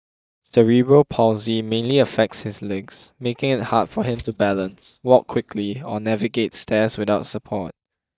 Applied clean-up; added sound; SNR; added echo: neural mask model DeepFilterNet 3.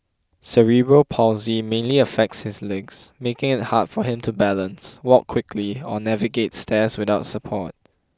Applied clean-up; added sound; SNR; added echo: none; none; none; none.